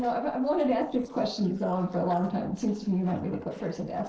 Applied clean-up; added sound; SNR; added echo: neural separator model SepFormer DNS4.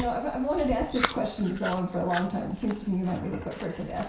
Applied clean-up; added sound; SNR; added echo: none; Chewing, mastication; 8 dB; reverberation time 0.6 s.